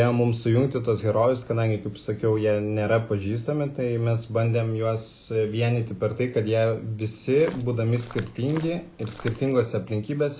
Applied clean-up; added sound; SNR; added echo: none; Walk, footsteps; 17 dB; none.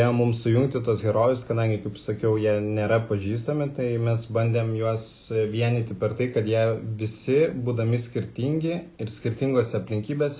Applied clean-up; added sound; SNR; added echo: none; none; none; none.